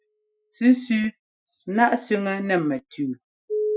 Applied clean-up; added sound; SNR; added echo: classical method Wiener filter.